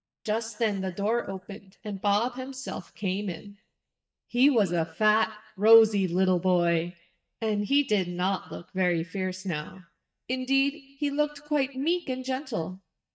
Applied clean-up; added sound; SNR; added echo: neural mask model DeepFilterNet 3.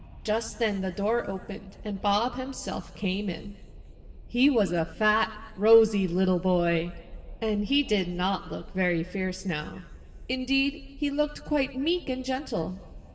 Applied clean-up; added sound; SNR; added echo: none; Wind; 16 dB; reverberation time 2.8 s.